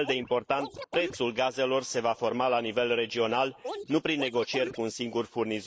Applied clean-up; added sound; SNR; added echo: neural mask model Resemble Enhance denoiser.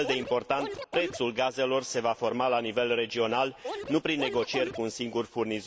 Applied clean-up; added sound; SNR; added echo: none; Scratching (performance technique); 8 dB; none.